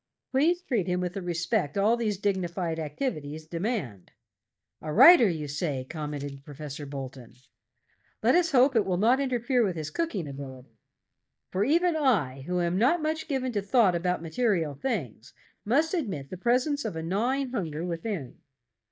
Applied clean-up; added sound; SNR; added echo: neural mask model DeepFilterNet 3.